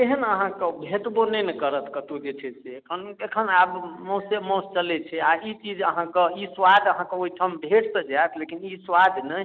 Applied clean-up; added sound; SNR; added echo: none; none; none; none.